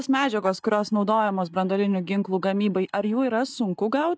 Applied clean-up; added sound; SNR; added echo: neural mask model DeepFilterNet 3.